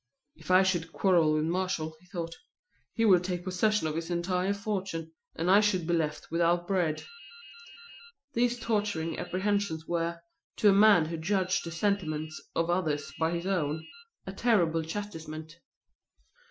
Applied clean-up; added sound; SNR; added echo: classical method Wiener filter.